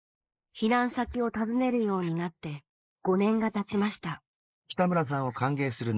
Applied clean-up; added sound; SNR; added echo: neural mask model Resemble Enhance denoiser.